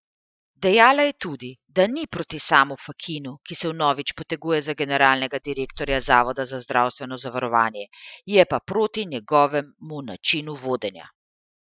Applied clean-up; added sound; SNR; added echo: classical method Wiener filter.